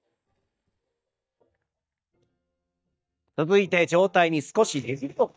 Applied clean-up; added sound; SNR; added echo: neural mask model DeepFilterNet 3.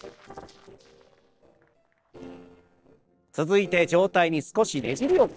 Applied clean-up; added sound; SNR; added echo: neural separator model SepFormer DNS4.